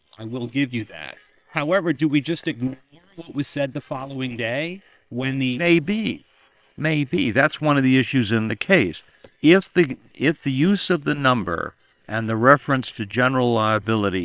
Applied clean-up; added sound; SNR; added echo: neural separator model SepFormer WHAM!.